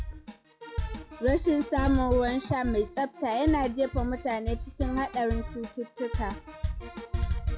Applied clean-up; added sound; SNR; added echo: classical method log-MMSE.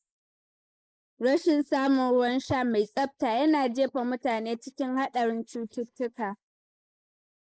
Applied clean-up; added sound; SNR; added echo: neural mask model Resemble Enhance denoiser.